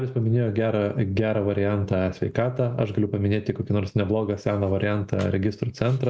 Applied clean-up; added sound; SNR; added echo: none; none; none; none.